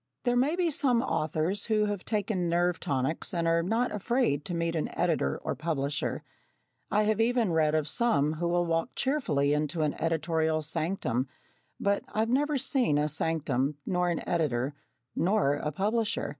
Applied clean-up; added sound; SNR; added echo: none; none; none; none.